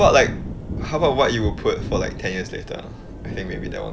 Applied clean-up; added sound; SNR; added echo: none; Thunder / Rain; 7 dB; none.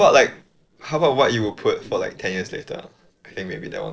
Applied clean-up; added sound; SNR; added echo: neural separator model SepFormer DNS4.